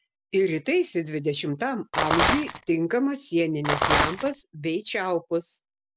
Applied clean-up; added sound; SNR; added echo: none; Rattle; -2 dB; none.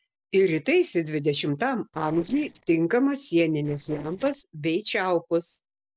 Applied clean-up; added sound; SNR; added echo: neural separator model SepFormer DNS4.